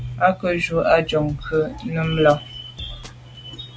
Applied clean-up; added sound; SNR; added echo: none; Drum kit; 18 dB; none.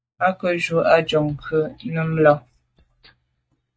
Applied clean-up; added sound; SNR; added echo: neural mask model DeepFilterNet 3.